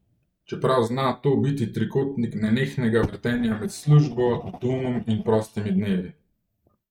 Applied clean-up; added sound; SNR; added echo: neural mask model RNNoise.